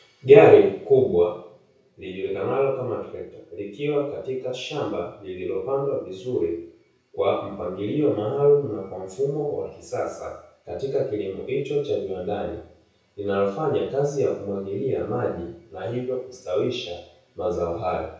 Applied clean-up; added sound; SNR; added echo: none; none; none; reverberation time 0.6 s.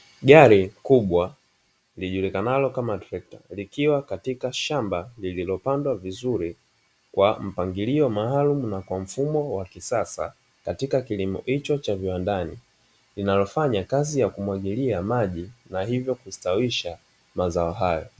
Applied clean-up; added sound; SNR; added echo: none; none; none; none.